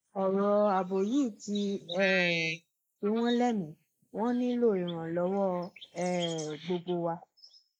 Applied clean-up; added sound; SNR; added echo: neural mask model Resemble Enhance denoiser.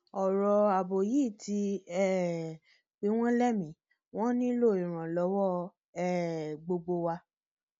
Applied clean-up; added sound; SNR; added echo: none; none; none; none.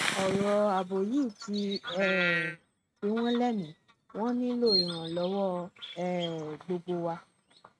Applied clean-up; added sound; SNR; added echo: neural mask model RNNoise.